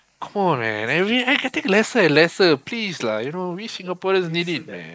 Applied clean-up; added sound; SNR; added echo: neural mask model Resemble Enhance denoiser.